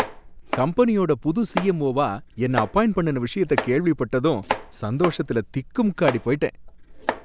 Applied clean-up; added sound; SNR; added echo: none; Domestic sounds, home sounds; 10 dB; none.